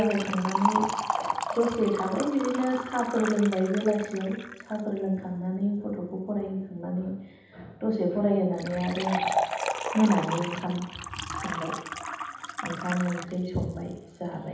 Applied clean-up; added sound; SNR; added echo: none; Liquid; 6 dB; reverberation time 0.9 s.